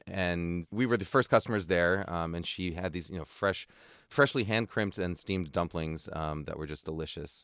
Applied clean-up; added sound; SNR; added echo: none; none; none; none.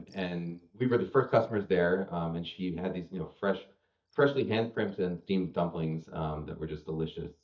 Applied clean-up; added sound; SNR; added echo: neural mask model DeepFilterNet 3.